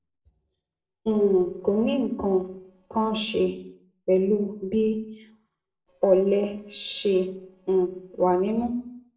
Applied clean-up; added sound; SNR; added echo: neural separator model SepFormer DNS4.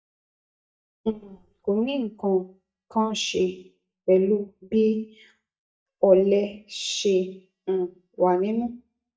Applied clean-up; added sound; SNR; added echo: neural mask model DeepFilterNet 3.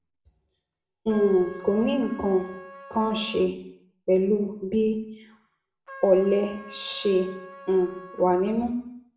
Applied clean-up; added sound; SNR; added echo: none; Trumpet; 19 dB; reverberation time 0.6 s.